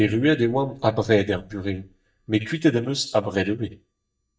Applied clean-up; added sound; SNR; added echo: neural mask model DeepFilterNet 3.